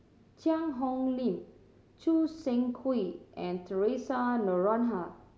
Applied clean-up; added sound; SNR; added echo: none; none; none; none.